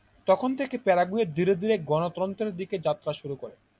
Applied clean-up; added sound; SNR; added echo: none; none; none; none.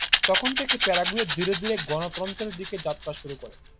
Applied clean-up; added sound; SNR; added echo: none; Rattle / Rattle (instrument); 0 dB; none.